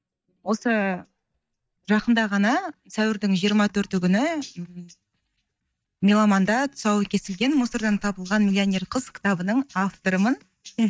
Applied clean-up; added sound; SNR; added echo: neural mask model DeepFilterNet 3.